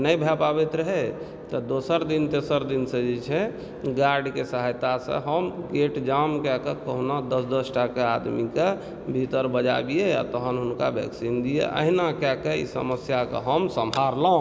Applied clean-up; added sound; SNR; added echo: none; none; none; none.